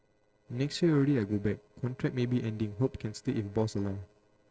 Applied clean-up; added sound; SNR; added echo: neural separator model SepFormer DNS4.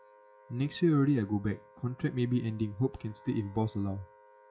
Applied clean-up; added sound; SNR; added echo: classical method log-MMSE.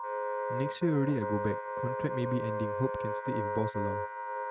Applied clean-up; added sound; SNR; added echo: neural mask model RNNoise.